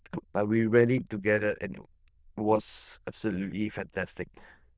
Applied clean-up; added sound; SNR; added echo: neural diffusion model UNIVERSE++.